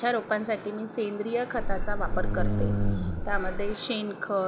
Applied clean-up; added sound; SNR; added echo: none; Buzz; -5 dB; none.